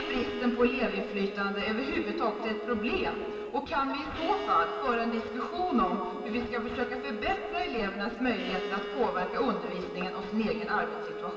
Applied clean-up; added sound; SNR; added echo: none; Bowed string instrument; 8 dB; reverberation time 2.4 s.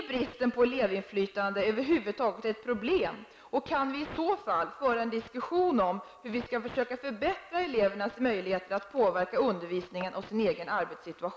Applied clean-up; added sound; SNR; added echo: none; none; none; none.